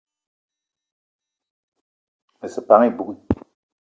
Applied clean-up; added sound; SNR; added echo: none; none; none; none.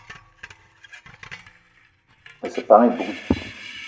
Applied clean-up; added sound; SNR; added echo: none; Screech; 17 dB; reverberation time 0.7 s.